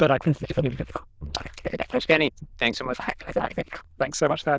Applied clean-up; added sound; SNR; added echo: neural diffusion model UNIVERSE++.